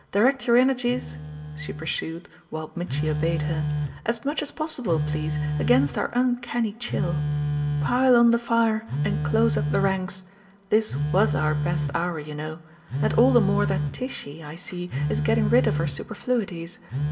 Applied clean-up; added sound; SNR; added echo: none; Telephone; 3 dB; reverberation time 0.3 s.